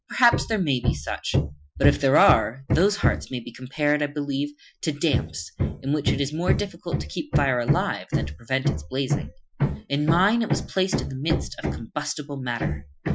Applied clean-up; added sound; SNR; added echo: classical method Wiener filter.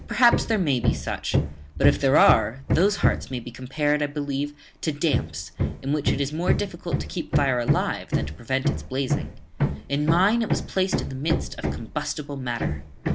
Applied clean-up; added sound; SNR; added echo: none; Hammer; 1 dB; none.